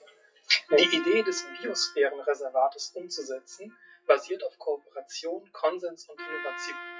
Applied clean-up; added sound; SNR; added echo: classical method WPE with log-MMSE.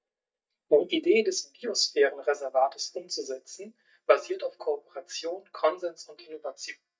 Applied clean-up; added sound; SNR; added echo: neural mask model DeepFilterNet 3.